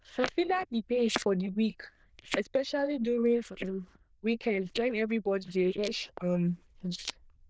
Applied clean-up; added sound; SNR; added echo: neural diffusion model UNIVERSE++.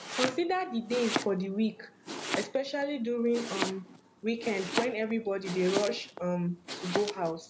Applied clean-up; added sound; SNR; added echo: none; Domestic sounds, home sounds; 7 dB; none.